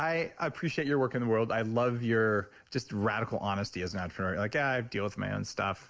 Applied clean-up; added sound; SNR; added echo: none; none; none; none.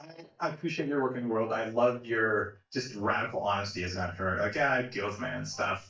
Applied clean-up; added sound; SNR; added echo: neural mask model DeepFilterNet 3.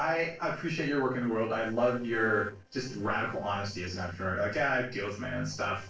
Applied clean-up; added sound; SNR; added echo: neural separator model SepFormer DNS4.